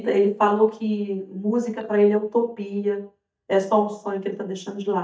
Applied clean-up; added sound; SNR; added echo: neural mask model DeepFilterNet 3.